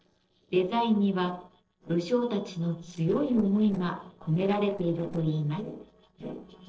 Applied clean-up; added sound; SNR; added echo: neural separator model SepFormer DNS4.